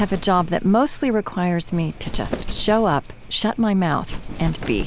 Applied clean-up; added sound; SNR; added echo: none; Wind; 9 dB; none.